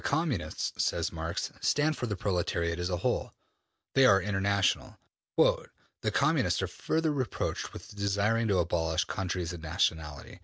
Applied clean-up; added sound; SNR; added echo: none; none; none; none.